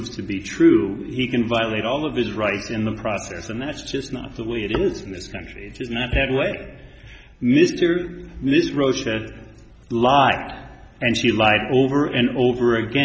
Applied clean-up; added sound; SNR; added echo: none; none; none; none.